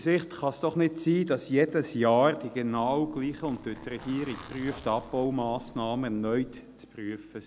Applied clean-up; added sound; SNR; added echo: none; Zipper (clothing); 19 dB; none.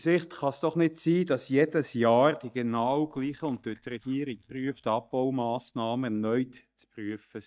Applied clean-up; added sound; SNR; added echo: neural mask model DeepFilterNet 3.